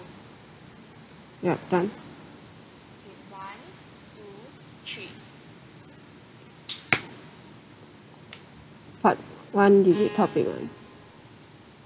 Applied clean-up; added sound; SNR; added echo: none; Bowed string instrument; 14 dB; none.